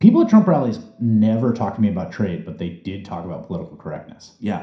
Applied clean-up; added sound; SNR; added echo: none; none; none; reverberation time 0.5 s.